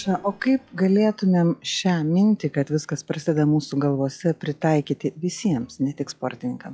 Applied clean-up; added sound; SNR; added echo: classical method log-MMSE.